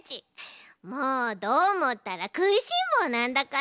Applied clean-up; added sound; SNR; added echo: none; none; none; none.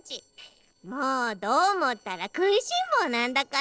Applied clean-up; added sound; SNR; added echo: neural separator model SepFormer DNS4.